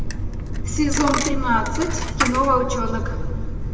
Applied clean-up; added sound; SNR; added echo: none; Coin (dropping); 4 dB; reverberation time 1.5 s.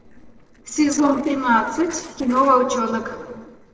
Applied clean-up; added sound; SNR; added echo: neural separator model SepFormer DNS4.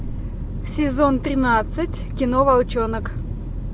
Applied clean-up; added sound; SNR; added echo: none; none; none; none.